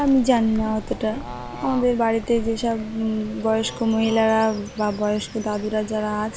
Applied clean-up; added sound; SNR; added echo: none; Bird / Fowl; 14 dB; none.